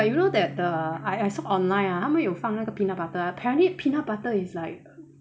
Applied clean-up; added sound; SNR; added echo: none; Bass guitar; 16 dB; none.